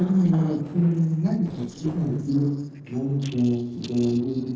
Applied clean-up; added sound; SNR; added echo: neural separator model SepFormer DNS4.